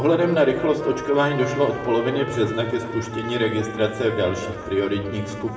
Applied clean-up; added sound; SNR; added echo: none; Trumpet; 13 dB; reverberation time 1.6 s.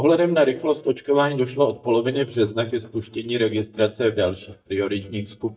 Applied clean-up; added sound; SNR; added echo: neural mask model DeepFilterNet 3.